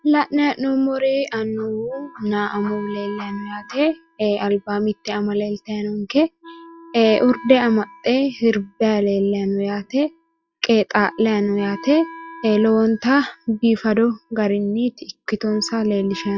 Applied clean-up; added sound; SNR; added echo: classical method log-MMSE.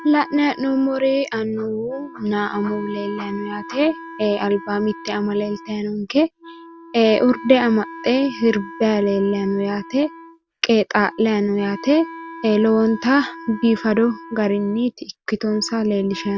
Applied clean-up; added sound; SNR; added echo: none; Wind instrument, woodwind instrument; 17 dB; none.